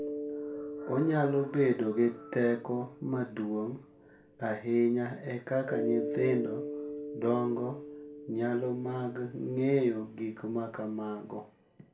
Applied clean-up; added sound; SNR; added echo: none; Mallet percussion; 10 dB; reverberation time 0.3 s.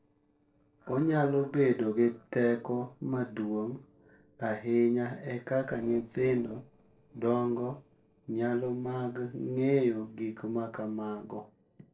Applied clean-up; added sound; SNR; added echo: neural separator model SepFormer DNS4.